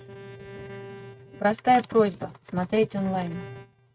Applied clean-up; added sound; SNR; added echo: neural mask model RNNoise.